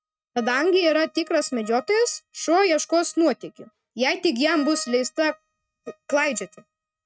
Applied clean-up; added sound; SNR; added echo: neural mask model RNNoise.